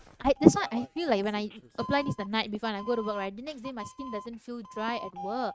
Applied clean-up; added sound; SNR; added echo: neural mask model RNNoise.